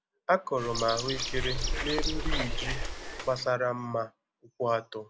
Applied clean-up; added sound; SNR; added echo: none; Bird; 0 dB; none.